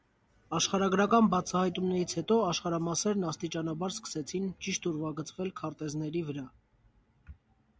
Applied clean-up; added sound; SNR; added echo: none; none; none; none.